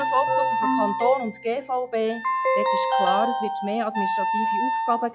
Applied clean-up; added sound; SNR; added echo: classical method log-MMSE.